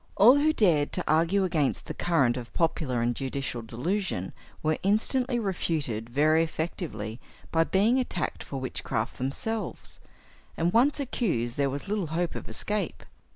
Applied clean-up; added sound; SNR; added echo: none; none; none; none.